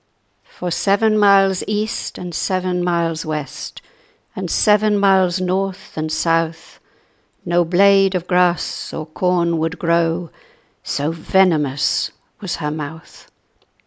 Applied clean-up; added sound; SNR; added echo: none; none; none; none.